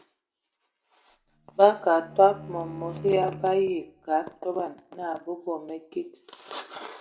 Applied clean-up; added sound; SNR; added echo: none; Bowed string instrument; 16 dB; reverberation time 0.4 s.